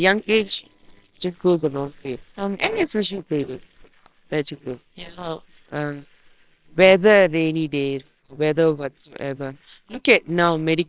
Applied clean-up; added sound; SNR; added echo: neural separator model SepFormer WHAMR!.